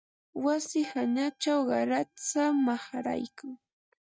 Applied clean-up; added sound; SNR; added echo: neural mask model RNNoise.